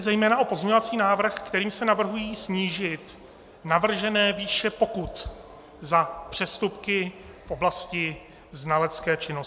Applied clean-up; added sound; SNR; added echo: none; none; none; none.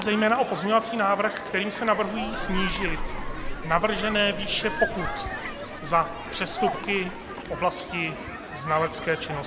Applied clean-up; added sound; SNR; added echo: none; Human group actions + Bird; 5 dB; none.